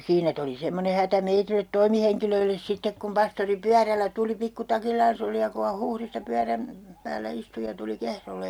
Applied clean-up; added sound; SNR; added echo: none; none; none; none.